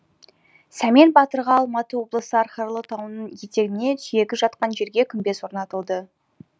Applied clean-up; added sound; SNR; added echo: none; none; none; none.